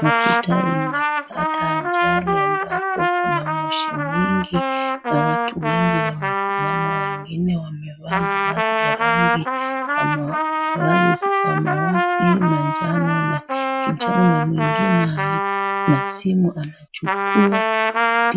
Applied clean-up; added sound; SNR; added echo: none; Trumpet; -2 dB; none.